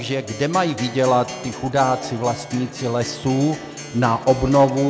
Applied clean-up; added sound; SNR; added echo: none; Acoustic guitar; 14 dB; none.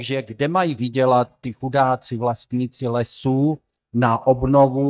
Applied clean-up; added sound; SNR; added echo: neural mask model DeepFilterNet 3.